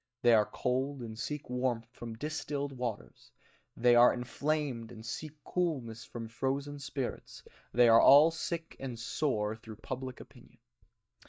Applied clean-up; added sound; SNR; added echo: neural mask model DeepFilterNet 3.